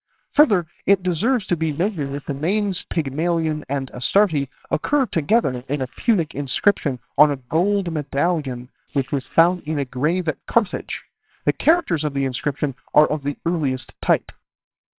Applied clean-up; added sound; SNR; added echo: neural separator model SepFormer WHAMR!.